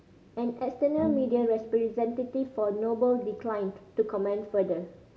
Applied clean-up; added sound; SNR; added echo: none; Bowed string instrument; 13 dB; none.